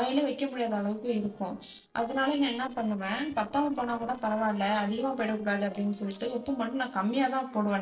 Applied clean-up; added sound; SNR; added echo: neural separator model SepFormer DNS4.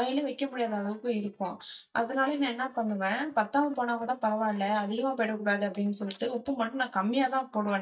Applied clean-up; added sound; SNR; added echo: neural mask model DeepFilterNet 3.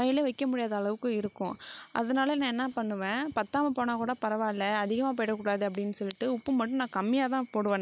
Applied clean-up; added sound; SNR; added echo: none; none; none; none.